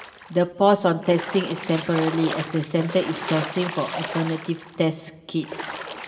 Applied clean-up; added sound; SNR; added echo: none; Splash, splatter; 10 dB; reverberation time 2.9 s.